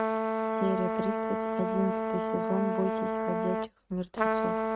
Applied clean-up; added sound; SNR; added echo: neural mask model RNNoise.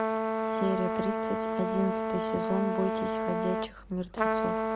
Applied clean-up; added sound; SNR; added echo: none; Trumpet; -3 dB; none.